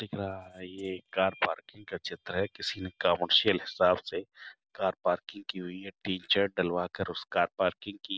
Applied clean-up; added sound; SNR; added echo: none; none; none; none.